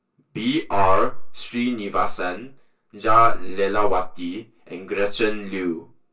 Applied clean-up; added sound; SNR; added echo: none; none; none; reverberation time 0.1 s.